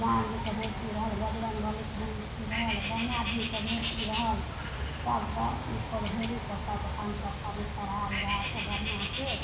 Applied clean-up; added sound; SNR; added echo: none; Bird; -1 dB; none.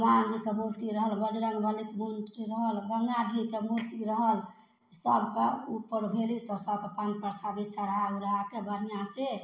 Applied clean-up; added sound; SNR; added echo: none; none; none; none.